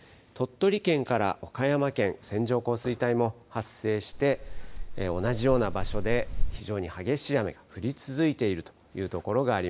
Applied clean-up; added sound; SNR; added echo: none; Wind; 1 dB; none.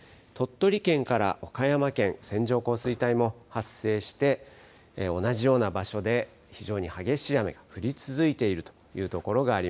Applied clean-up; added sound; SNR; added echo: none; none; none; none.